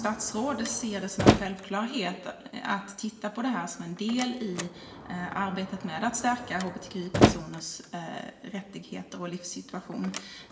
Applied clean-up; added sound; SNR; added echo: none; Slam; -1 dB; reverberation time 0.9 s.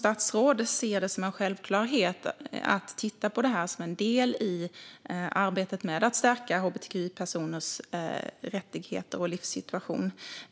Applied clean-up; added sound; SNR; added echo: none; none; none; none.